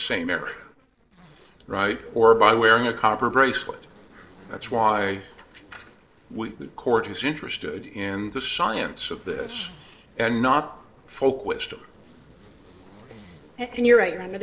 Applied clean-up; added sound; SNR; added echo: neural separator model SepFormer DNS4.